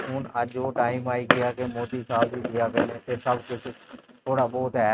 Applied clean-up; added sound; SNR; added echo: neural mask model RNNoise.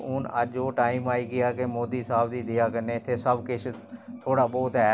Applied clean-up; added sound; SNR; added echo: none; none; none; none.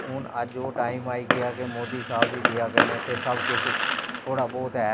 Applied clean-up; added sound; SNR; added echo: none; Fireworks; -1 dB; none.